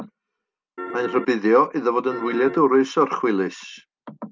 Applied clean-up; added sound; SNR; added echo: none; Piano; 9 dB; none.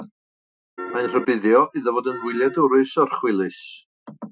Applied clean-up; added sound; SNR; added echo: classical method Wiener filter.